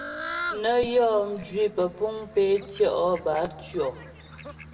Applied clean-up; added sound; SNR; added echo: none; Fowl; 12 dB; reverberation time 1.5 s.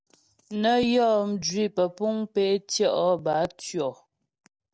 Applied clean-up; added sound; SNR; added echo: none; none; none; none.